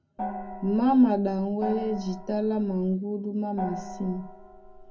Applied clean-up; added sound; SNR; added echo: none; Gong; 11 dB; reverberation time 0.3 s.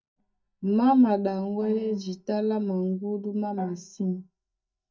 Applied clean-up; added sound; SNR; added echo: neural mask model DeepFilterNet 3.